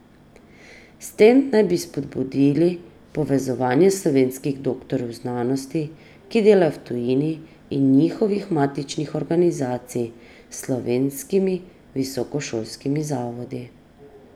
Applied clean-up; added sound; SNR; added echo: none; none; none; none.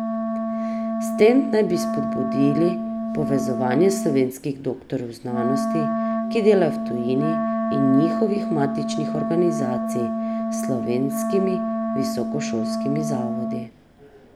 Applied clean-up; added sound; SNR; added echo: none; Wind instrument, woodwind instrument; 2 dB; none.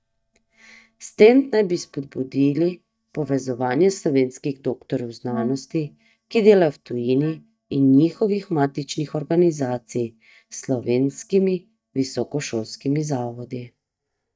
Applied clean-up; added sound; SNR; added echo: neural mask model DeepFilterNet 3.